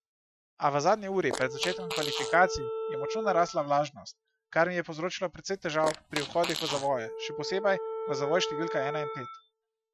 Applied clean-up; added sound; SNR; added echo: classical method Wiener filter.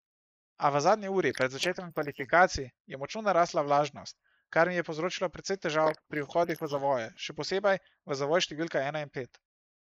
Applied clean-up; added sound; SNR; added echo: neural mask model Resemble Enhance denoiser.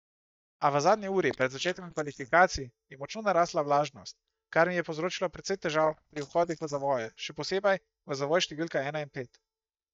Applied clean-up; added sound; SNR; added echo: neural mask model DeepFilterNet 3.